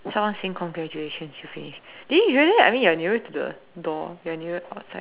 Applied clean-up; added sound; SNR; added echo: none; none; none; none.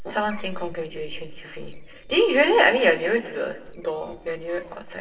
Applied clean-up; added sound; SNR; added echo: neural separator model SepFormer DNS4.